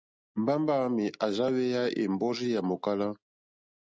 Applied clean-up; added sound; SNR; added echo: none; none; none; none.